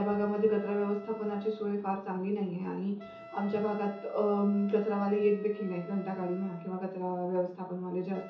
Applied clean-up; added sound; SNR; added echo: none; Wind instrument, woodwind instrument; 19 dB; reverberation time 0.7 s.